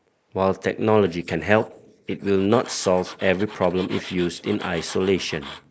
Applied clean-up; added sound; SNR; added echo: neural mask model Resemble Enhance denoiser.